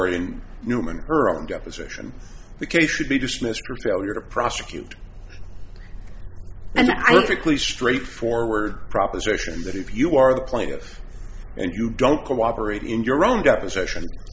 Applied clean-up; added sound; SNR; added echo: none; none; none; none.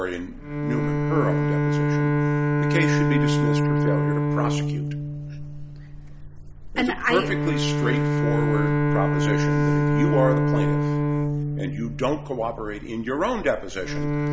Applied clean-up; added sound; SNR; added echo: none; Bowed string instrument; -5 dB; none.